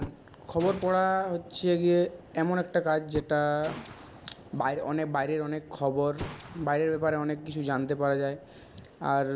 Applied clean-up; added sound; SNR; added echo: none; Gunshot, gunfire + Fire; 17 dB; none.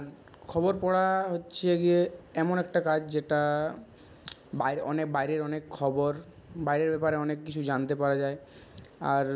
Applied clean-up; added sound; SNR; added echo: none; none; none; none.